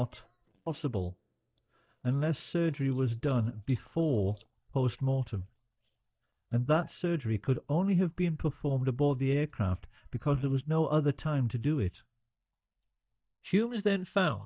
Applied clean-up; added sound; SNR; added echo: neural mask model DeepFilterNet 3.